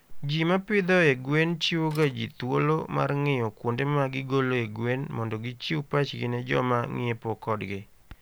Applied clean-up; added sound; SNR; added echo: none; Printer; 18 dB; none.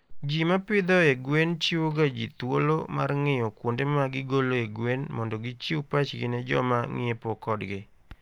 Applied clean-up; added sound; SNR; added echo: neural mask model DeepFilterNet 3.